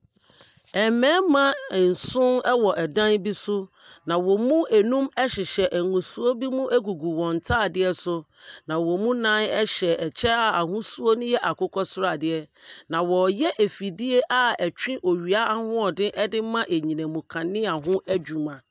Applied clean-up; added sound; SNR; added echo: none; none; none; none.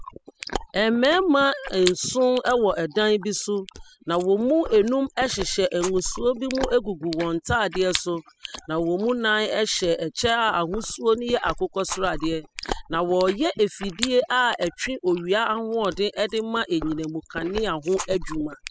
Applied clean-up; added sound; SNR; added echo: classical method spectral subtraction.